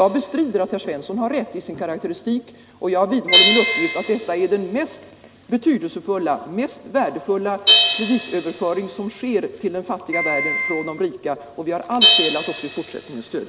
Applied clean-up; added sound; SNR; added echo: none; Piano + Crash cymbal; 1 dB; none.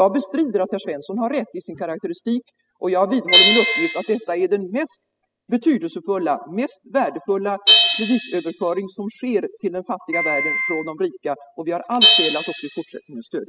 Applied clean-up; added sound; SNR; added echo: classical method spectral subtraction.